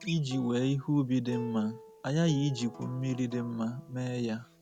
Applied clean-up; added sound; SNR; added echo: none; Acoustic guitar; 16 dB; none.